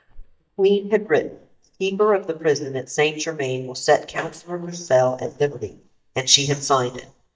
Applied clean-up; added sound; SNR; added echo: neural mask model DeepFilterNet 3.